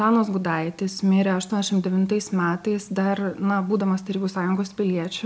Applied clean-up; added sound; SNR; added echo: none; none; none; none.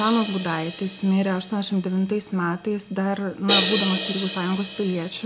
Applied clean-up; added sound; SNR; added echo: none; Crash cymbal; 3 dB; none.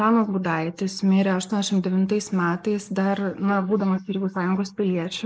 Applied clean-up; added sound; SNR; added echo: neural mask model Resemble Enhance denoiser.